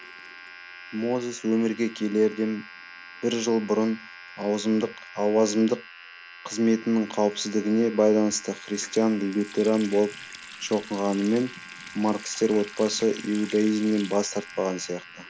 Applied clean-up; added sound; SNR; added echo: none; Domestic sounds, home sounds + Water tap, faucet; 17 dB; none.